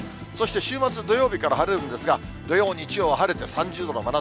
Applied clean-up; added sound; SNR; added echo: none; none; none; none.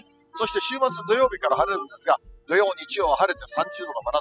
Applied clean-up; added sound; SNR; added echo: classical method spectral subtraction.